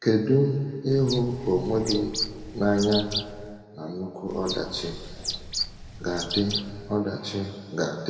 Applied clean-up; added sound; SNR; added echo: none; Bird; 8 dB; reverberation time 2.0 s.